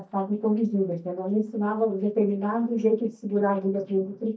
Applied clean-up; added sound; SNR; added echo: neural mask model DeepFilterNet 3.